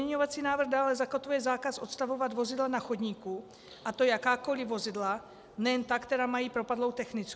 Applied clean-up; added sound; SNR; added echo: none; none; none; none.